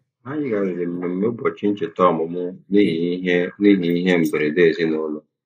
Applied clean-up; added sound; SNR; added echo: neural mask model Resemble Enhance denoiser.